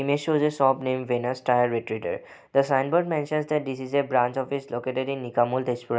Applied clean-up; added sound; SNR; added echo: none; none; none; none.